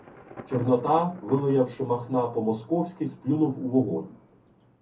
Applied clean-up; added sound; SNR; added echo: none; Thunder; 19 dB; reverberation time 0.3 s.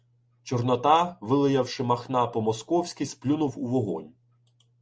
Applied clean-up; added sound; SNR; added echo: none; none; none; none.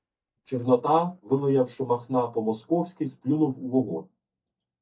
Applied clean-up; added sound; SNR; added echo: neural mask model DeepFilterNet 3.